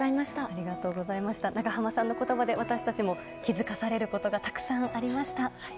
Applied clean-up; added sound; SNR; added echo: none; none; none; none.